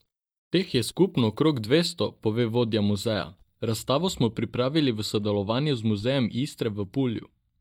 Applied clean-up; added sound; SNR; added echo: neural mask model DeepFilterNet 3.